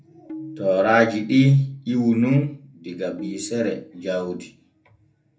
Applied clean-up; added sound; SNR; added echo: none; Tabla; 19 dB; reverberation time 0.3 s.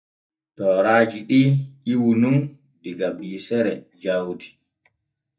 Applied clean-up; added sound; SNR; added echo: neural mask model DeepFilterNet 3.